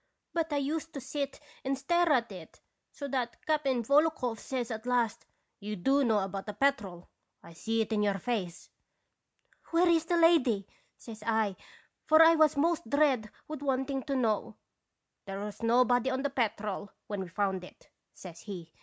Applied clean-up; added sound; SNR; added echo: none; none; none; none.